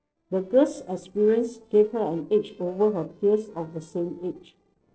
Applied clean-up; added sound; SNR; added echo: neural separator model SepFormer DNS4.